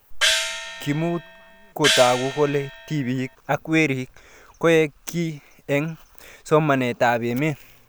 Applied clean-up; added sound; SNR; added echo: none; Gong; 3 dB; none.